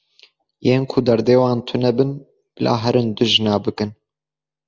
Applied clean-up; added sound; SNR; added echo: none; none; none; none.